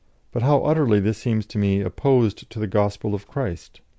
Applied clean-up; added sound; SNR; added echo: none; none; none; none.